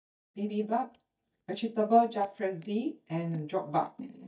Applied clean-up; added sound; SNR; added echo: neural mask model DeepFilterNet 3.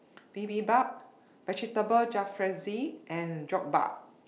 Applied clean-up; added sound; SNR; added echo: none; none; none; none.